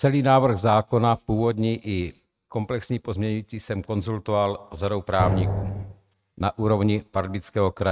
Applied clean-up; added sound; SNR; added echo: neural mask model RNNoise.